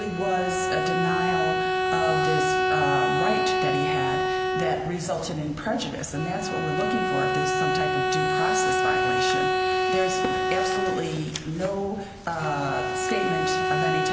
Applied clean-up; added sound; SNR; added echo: none; Bowed string instrument; -4 dB; none.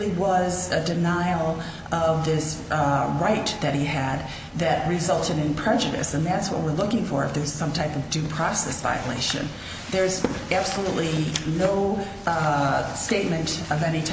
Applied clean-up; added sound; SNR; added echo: none; none; none; none.